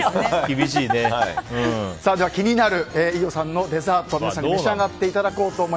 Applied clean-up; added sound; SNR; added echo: none; none; none; none.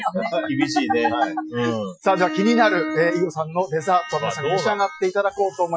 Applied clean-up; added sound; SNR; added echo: classical method Wiener filter.